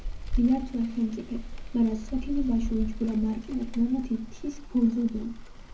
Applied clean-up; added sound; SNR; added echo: none; Rain; 6 dB; reverberation time 0.3 s.